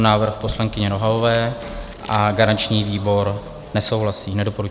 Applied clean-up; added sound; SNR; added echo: none; Crumpling, crinkling / Crushing; 20 dB; none.